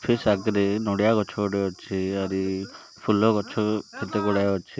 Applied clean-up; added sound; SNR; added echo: none; none; none; none.